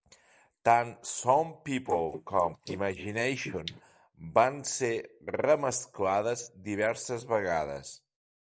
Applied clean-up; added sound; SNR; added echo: neural mask model Resemble Enhance denoiser.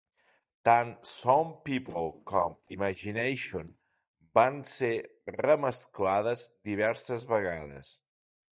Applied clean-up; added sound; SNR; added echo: neural mask model DeepFilterNet 3.